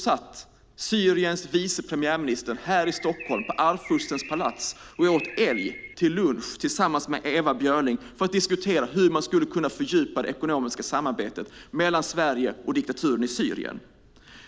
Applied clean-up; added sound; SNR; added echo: none; Bird; 14 dB; none.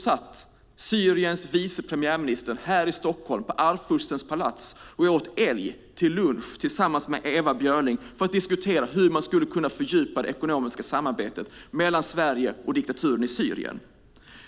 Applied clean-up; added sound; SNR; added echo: none; none; none; none.